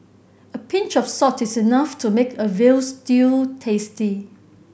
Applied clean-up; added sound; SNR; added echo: none; none; none; none.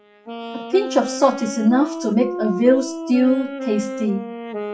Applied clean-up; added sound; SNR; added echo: classical method WPE with log-MMSE.